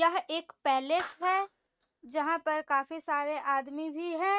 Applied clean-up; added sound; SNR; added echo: neural mask model RNNoise.